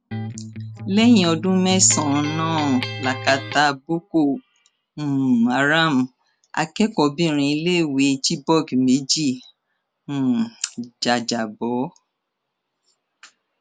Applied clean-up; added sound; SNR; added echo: none; Electric guitar; 9 dB; none.